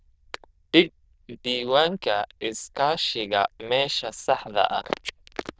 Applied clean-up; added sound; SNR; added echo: neural diffusion model UNIVERSE++.